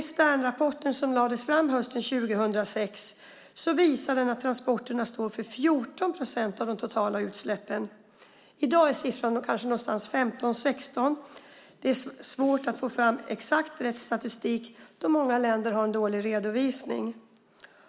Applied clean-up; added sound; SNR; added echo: none; none; none; none.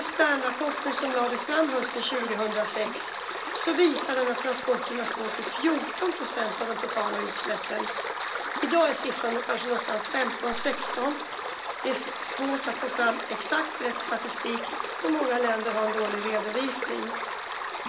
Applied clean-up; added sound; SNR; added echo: none; Stream; 3 dB; reverberation time 0.2 s.